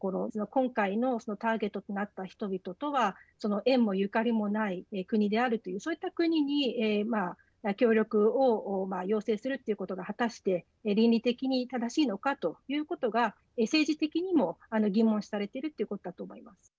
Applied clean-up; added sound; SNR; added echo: none; none; none; none.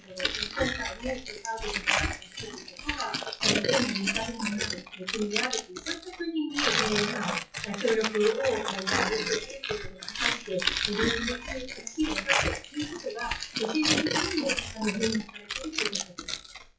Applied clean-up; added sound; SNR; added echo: classical method WPE with log-MMSE.